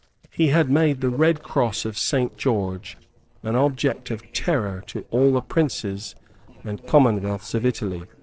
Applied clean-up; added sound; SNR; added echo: neural separator model SepFormer DNS4.